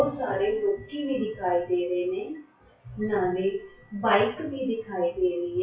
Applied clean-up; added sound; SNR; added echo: classical method WPE with log-MMSE.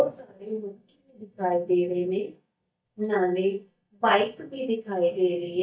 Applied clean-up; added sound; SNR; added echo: neural mask model DeepFilterNet 3.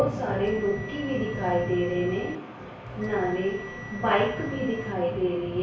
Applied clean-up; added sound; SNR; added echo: none; Bell; 14 dB; reverberation time 0.6 s.